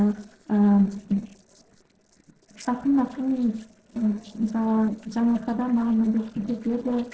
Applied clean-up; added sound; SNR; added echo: neural separator model SepFormer DNS4.